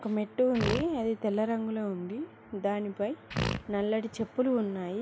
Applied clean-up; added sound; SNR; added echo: none; Fart; 2 dB; none.